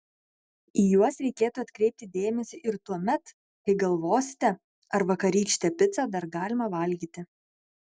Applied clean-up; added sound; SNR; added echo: none; none; none; none.